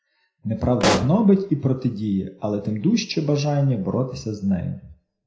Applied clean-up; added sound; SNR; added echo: none; Explosion; 3 dB; reverberation time 0.4 s.